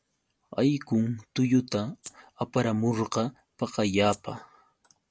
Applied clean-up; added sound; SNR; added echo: none; Rattle (instrument); 18 dB; none.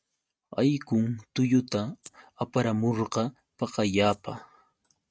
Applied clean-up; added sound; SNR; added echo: neural mask model RNNoise.